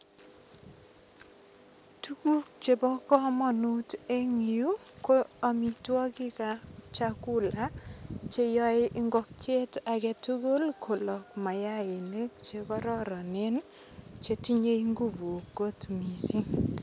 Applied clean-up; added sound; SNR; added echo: none; none; none; none.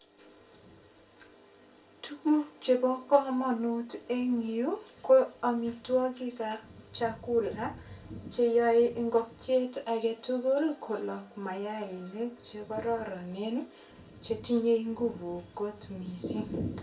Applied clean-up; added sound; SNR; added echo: none; none; none; reverberation time 0.3 s.